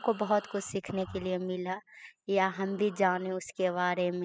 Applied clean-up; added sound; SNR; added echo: classical method spectral subtraction.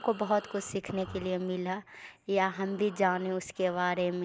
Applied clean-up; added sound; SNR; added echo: none; Breathing; 20 dB; none.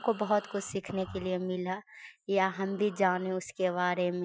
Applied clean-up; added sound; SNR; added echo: classical method Wiener filter.